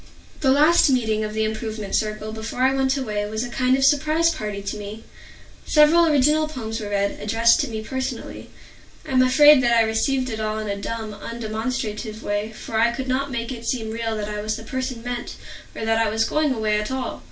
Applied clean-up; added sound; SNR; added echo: none; Tambourine; 11 dB; reverberation time 0.3 s.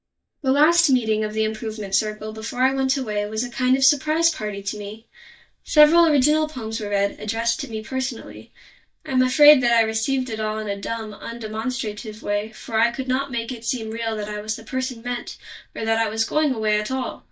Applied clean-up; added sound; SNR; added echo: neural mask model DeepFilterNet 3.